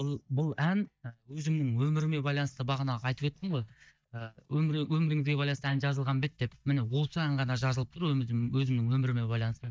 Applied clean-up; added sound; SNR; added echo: neural mask model DeepFilterNet 3.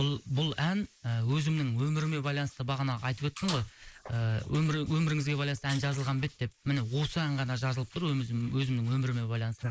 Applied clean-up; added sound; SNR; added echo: neural mask model Resemble Enhance denoiser.